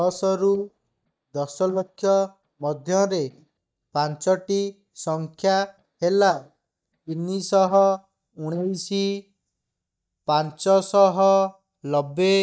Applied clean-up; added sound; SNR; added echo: neural mask model DeepFilterNet 3.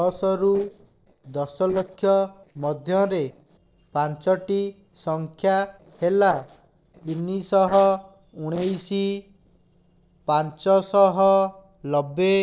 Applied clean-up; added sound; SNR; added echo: neural separator model SepFormer DNS4.